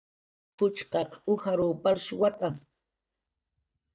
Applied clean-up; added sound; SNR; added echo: neural mask model DeepFilterNet 3.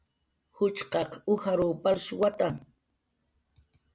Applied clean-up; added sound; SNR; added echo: none; none; none; none.